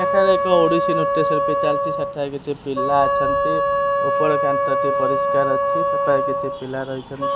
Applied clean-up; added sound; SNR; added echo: none; Wind instrument, woodwind instrument; -3 dB; none.